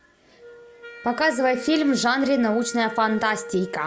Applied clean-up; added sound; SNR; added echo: none; Wind instrument, woodwind instrument; 15 dB; none.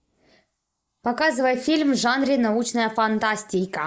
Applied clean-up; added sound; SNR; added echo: neural mask model Resemble Enhance denoiser.